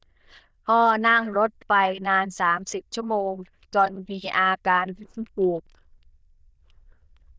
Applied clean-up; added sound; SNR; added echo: neural diffusion model UNIVERSE++.